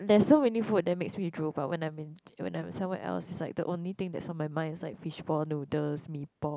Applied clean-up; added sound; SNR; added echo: none; none; none; none.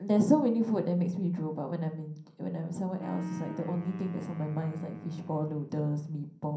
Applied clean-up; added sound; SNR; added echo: none; Wind instrument, woodwind instrument; 16 dB; reverberation time 0.6 s.